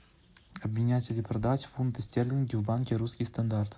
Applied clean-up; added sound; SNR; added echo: none; none; none; none.